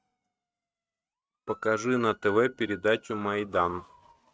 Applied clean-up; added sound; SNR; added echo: neural mask model RNNoise.